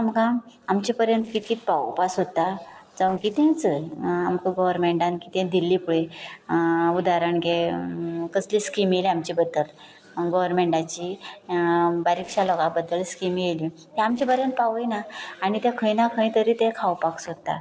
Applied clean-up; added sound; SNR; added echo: neural separator model SepFormer DNS4.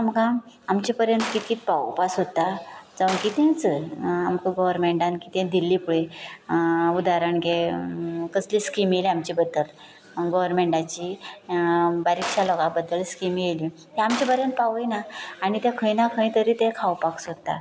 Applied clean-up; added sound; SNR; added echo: none; Gunshot, gunfire; 14 dB; none.